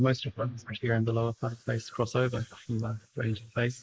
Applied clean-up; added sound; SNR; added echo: neural mask model Resemble Enhance denoiser.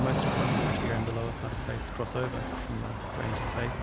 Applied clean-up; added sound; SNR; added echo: none; Train; -3 dB; none.